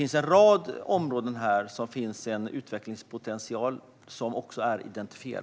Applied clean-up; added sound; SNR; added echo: none; none; none; none.